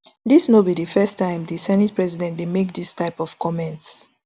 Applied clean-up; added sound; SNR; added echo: none; none; none; none.